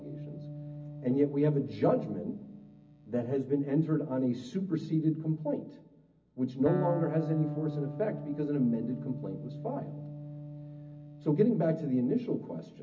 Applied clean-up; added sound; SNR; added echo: none; Electric guitar; 10 dB; reverberation time 0.4 s.